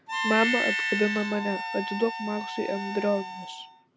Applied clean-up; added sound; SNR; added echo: none; Harmonica; 2 dB; none.